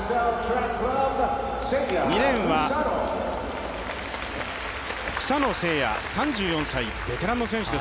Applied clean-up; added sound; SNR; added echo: none; Whoosh, swoosh, swish; 17 dB; none.